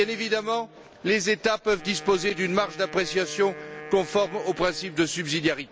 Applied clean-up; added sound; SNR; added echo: none; Wind instrument, woodwind instrument; 17 dB; none.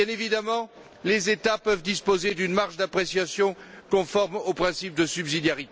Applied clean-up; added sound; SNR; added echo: none; none; none; none.